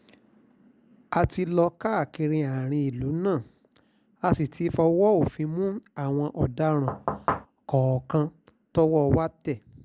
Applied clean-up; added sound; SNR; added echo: none; Knock / Wood; 3 dB; none.